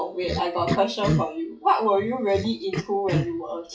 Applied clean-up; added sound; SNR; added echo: classical method WPE with log-MMSE.